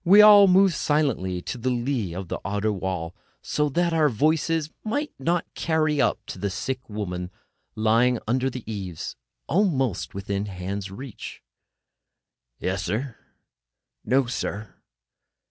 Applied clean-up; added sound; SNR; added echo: none; none; none; none.